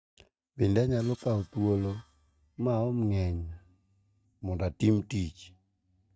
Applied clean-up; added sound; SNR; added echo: neural mask model RNNoise.